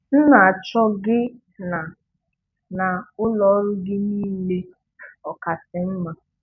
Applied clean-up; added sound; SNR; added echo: none; none; none; none.